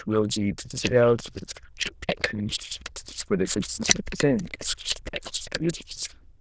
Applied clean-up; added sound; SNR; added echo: neural diffusion model UNIVERSE++.